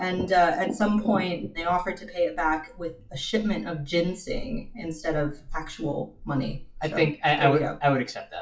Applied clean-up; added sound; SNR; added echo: classical method WPE with log-MMSE.